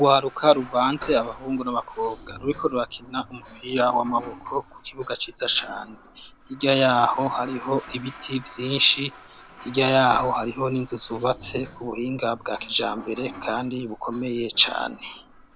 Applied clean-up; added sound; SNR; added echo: none; Toilet flush; 19 dB; none.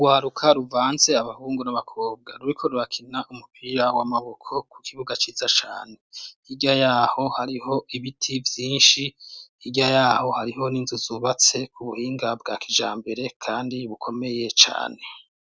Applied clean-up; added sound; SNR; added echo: none; none; none; none.